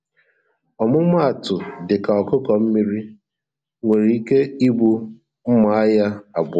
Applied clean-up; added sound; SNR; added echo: none; none; none; none.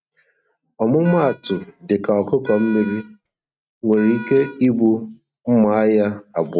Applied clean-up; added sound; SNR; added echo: neural mask model RNNoise.